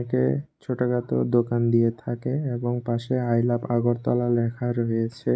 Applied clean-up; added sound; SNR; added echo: none; none; none; none.